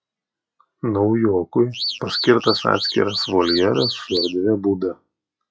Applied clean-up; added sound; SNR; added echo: classical method log-MMSE.